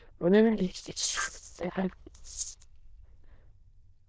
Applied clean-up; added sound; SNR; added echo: neural diffusion model UNIVERSE++.